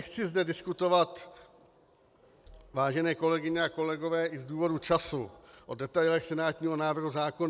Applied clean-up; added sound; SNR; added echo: none; none; none; none.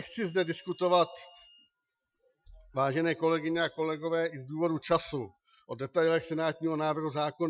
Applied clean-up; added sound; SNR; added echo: classical method Wiener filter.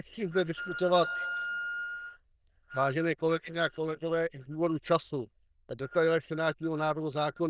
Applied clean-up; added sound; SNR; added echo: neural diffusion model UNIVERSE++.